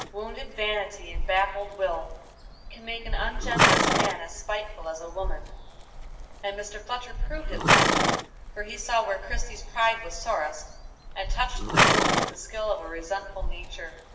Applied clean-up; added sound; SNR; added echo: none; Livestock, farm animals, working animals; -4 dB; reverberation time 0.9 s.